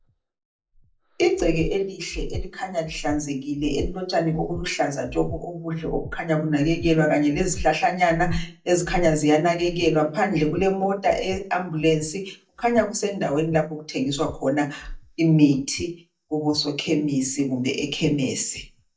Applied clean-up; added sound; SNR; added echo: neural mask model DeepFilterNet 3.